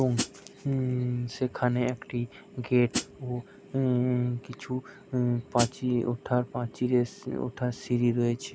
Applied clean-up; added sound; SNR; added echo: none; Hi-hat; 4 dB; none.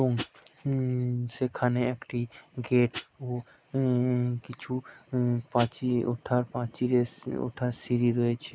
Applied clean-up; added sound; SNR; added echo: neural mask model Resemble Enhance denoiser.